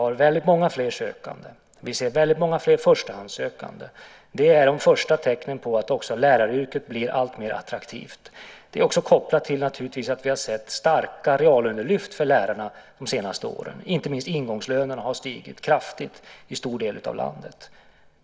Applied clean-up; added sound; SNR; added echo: none; none; none; none.